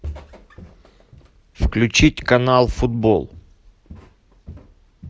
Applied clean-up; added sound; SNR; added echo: none; Walk, footsteps; 20 dB; none.